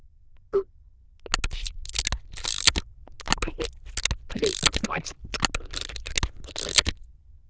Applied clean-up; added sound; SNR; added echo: neural diffusion model UNIVERSE++.